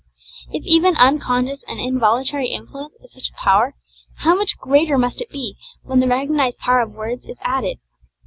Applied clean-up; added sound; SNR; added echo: none; none; none; none.